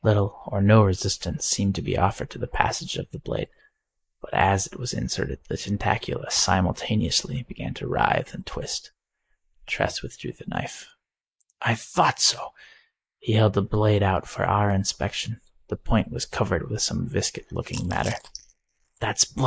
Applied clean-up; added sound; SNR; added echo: neural mask model Resemble Enhance denoiser.